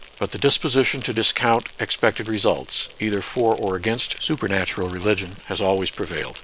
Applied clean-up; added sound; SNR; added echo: none; Insect; 19 dB; none.